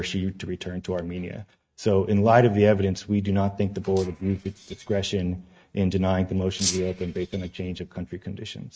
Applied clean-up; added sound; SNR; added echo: neural mask model RNNoise.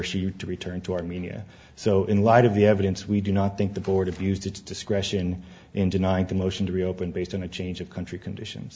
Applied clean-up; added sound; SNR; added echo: none; none; none; none.